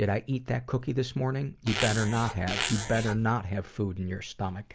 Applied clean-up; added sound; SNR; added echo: none; Zipper (clothing); 4 dB; none.